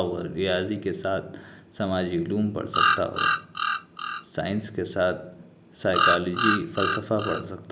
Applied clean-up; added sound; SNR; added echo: none; Bird vocalization, bird call, bird song; -2 dB; none.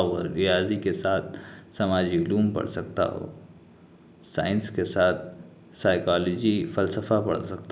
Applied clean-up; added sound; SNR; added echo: none; none; none; none.